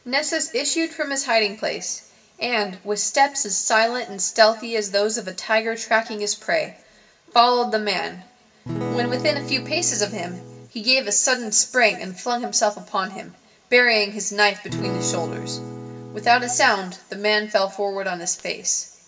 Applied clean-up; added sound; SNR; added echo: none; Acoustic guitar / Strum; 8 dB; reverberation time 0.7 s.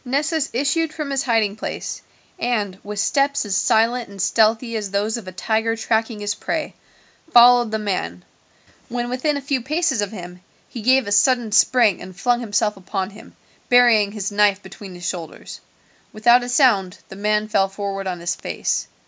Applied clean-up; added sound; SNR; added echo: none; none; none; none.